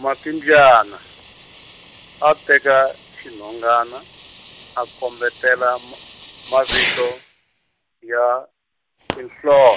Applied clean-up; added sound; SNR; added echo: none; Fireworks; 14 dB; none.